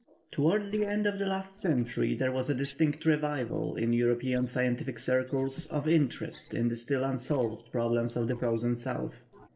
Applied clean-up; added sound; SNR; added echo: neural separator model SepFormer DNS4.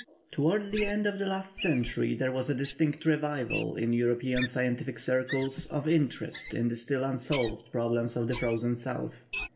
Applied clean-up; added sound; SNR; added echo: none; Wild animals; 13 dB; reverberation time 0.7 s.